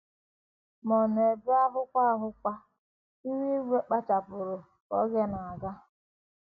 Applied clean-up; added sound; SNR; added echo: none; none; none; none.